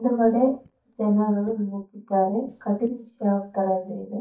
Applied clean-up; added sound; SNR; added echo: neural mask model DeepFilterNet 3.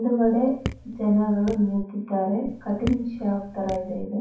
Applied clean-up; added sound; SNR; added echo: none; Raindrop / Drip; 13 dB; reverberation time 0.6 s.